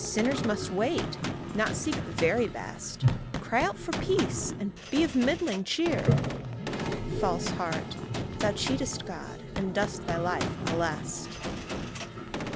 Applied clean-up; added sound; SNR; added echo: none; Gunshot, gunfire + Toilet flush; 1 dB; none.